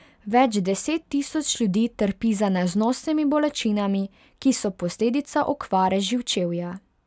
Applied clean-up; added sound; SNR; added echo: none; none; none; none.